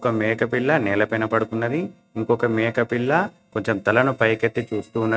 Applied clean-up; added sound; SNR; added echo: neural mask model RNNoise.